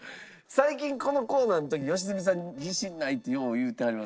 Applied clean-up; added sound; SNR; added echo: neural separator model SepFormer DNS4.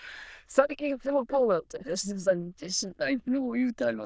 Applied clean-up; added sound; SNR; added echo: neural diffusion model UNIVERSE++.